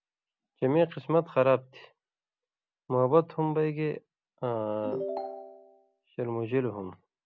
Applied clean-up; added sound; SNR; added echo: none; Ringtone / Chime; 8 dB; none.